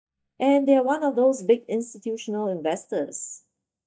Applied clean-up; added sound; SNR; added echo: neural mask model DeepFilterNet 3.